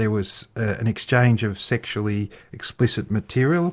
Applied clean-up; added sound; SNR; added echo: none; none; none; none.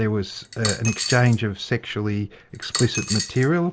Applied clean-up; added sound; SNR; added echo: none; Coin (dropping); 7 dB; none.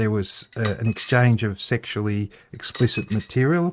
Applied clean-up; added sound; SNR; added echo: neural mask model RNNoise.